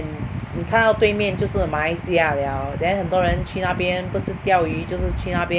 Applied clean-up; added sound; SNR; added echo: none; Thump, thud; 13 dB; none.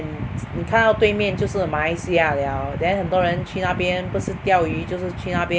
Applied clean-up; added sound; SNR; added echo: none; none; none; none.